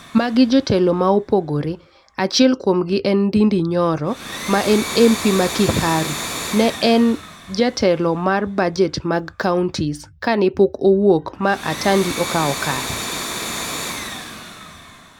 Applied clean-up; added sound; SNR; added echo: none; Domestic sounds, home sounds; 12 dB; none.